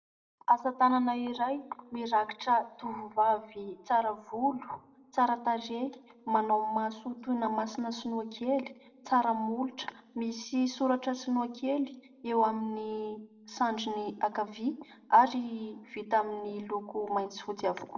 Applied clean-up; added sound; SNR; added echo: none; none; none; reverberation time 0.5 s.